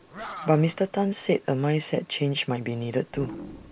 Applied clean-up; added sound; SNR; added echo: none; Animal; 17 dB; none.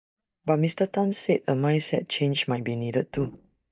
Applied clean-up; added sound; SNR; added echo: neural mask model DeepFilterNet 3.